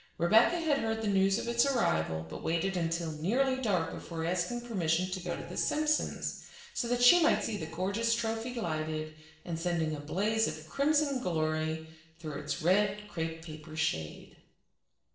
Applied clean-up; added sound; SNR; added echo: neural separator model SepFormer DNS4.